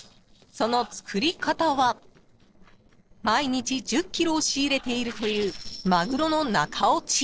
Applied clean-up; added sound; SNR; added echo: neural separator model SepFormer DNS4.